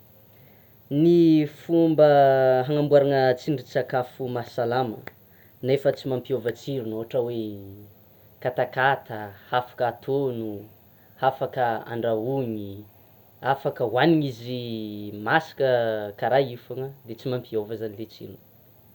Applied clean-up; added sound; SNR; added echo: none; none; none; none.